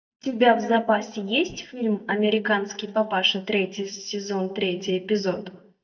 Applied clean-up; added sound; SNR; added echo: neural mask model DeepFilterNet 3.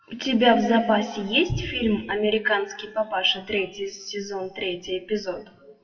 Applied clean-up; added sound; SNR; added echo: classical method WPE with log-MMSE.